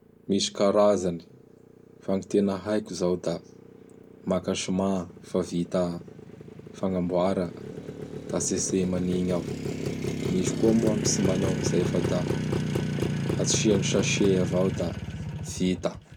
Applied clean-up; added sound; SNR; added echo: none; Motorcycle; 4 dB; none.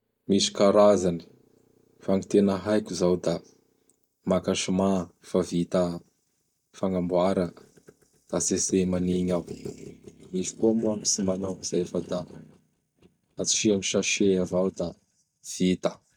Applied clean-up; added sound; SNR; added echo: neural mask model DeepFilterNet 3.